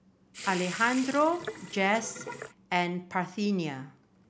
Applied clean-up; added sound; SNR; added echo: none; Sink (filling or washing) / Water tap, faucet; 11 dB; none.